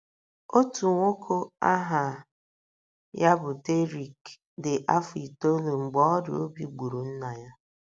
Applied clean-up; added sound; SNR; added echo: none; none; none; none.